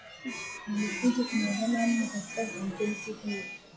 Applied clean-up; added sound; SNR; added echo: classical method log-MMSE.